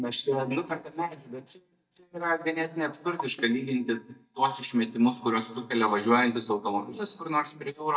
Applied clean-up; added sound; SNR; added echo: neural mask model DeepFilterNet 3.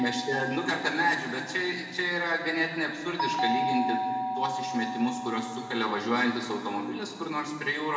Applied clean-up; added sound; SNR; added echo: none; Doorbell; 5 dB; reverberation time 2.2 s.